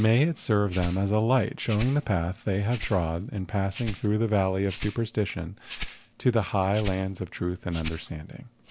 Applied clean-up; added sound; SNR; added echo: none; Rattle (instrument); 2 dB; none.